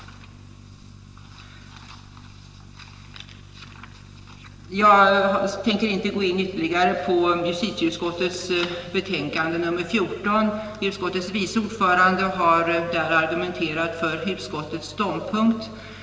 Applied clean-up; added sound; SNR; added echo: none; none; none; reverberation time 1.9 s.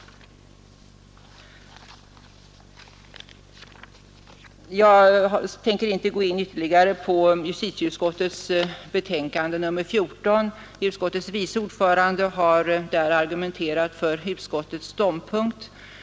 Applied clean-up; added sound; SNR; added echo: none; none; none; none.